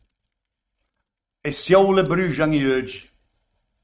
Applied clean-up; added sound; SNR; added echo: neural mask model RNNoise.